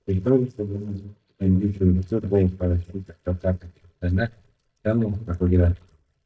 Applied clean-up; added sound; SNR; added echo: neural mask model DeepFilterNet 3.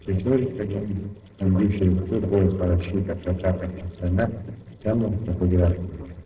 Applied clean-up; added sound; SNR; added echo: neural separator model SepFormer DNS4.